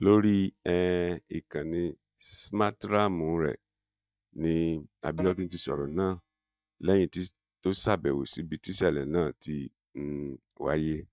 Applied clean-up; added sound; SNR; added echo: neural mask model DeepFilterNet 3.